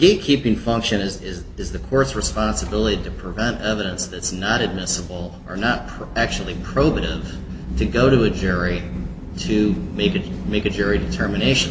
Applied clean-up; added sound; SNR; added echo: none; none; none; none.